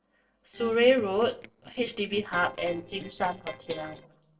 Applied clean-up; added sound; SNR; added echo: neural separator model SepFormer DNS4.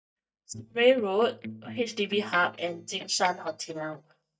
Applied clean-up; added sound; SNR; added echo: neural mask model DeepFilterNet 3.